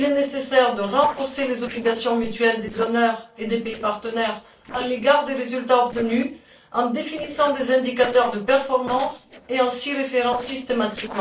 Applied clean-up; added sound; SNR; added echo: neural separator model SepFormer DNS4.